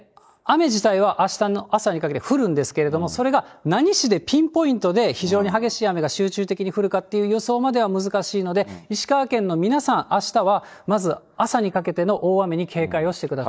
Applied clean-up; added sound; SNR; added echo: neural mask model DeepFilterNet 3.